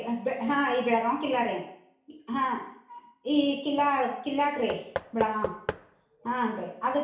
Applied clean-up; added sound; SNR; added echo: none; Knock / Wood; 8 dB; reverberation time 0.6 s.